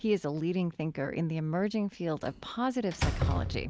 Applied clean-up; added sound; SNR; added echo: none; Slam; 5 dB; none.